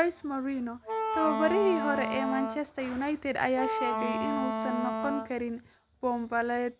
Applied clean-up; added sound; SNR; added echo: none; Wind instrument, woodwind instrument; 2 dB; none.